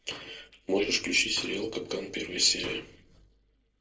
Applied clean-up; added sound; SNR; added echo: neural separator model SepFormer DNS4.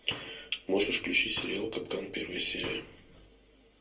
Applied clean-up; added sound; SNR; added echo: none; Slam; 19 dB; reverberation time 0.2 s.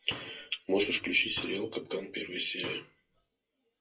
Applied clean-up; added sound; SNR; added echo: classical method WPE with log-MMSE.